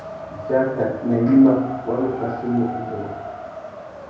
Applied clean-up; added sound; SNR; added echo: none; Wind; 12 dB; reverberation time 0.9 s.